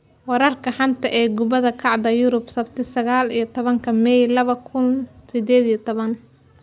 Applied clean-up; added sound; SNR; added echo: none; none; none; none.